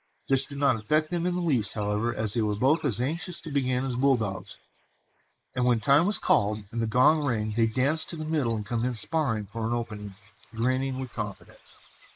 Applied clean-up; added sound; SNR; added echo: neural mask model Resemble Enhance denoiser.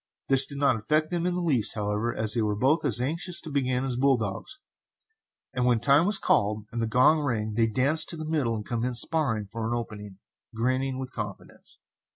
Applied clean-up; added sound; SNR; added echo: none; none; none; none.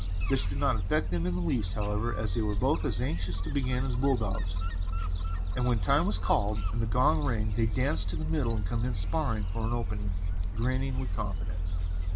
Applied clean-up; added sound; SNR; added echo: none; Gull, seagull; -3 dB; none.